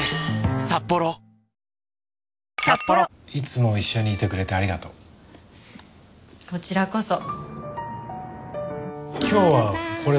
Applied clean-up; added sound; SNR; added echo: none; none; none; none.